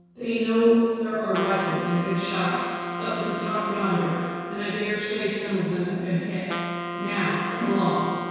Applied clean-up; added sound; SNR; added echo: none; Wind instrument, woodwind instrument; 8 dB; reverberation time 2.0 s.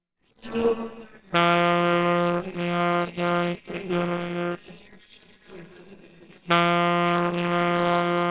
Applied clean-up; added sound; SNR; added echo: neural separator model SepFormer WHAMR!.